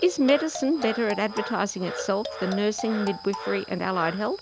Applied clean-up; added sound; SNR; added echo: none; Marimba, xylophone + Frog; 10 dB; none.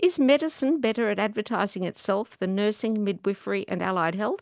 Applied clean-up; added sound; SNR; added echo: none; none; none; none.